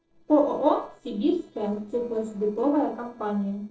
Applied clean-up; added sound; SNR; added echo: neural separator model SepFormer DNS4.